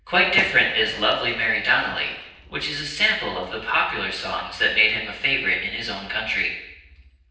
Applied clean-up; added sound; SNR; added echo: neural separator model SepFormer DNS4.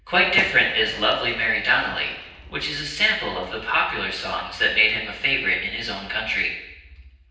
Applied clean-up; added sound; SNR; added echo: none; Fireworks; 16 dB; reverberation time 0.9 s.